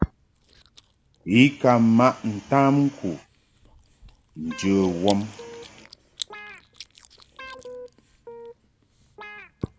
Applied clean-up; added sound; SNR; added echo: none; Chewing, mastication + Guitar; 19 dB; none.